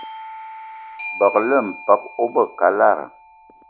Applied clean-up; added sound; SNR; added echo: none; Doorbell; 15 dB; none.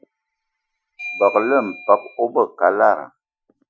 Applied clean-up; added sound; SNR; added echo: classical method Wiener filter.